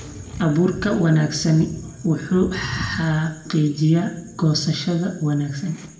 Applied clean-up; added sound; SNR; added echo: none; none; none; reverberation time 0.7 s.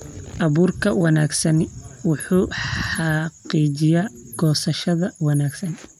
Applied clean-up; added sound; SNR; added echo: none; none; none; none.